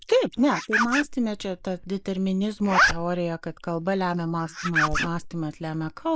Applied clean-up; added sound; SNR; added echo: neural mask model Resemble Enhance denoiser.